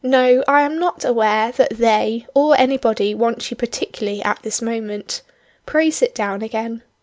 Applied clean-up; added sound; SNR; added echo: none; none; none; none.